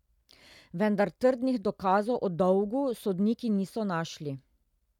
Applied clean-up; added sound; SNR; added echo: none; none; none; none.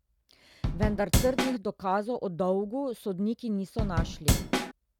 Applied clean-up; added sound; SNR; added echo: none; Drum / Drum kit; -4 dB; none.